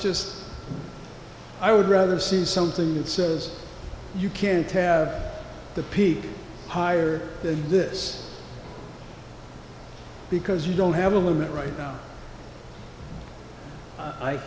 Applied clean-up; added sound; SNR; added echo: none; none; none; none.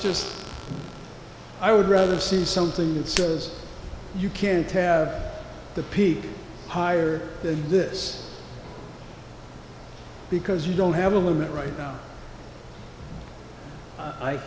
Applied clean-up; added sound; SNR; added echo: none; Hands + Fart; 12 dB; none.